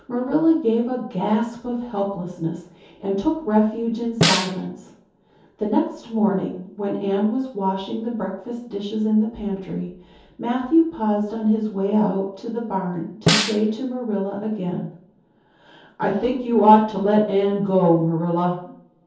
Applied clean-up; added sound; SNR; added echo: none; Snare drum; 2 dB; reverberation time 0.6 s.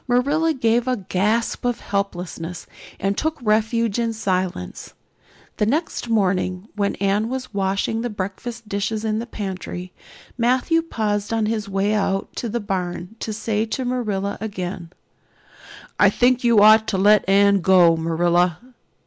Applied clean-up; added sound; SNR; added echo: none; none; none; none.